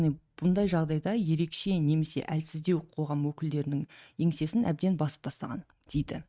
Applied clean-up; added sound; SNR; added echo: neural mask model RNNoise.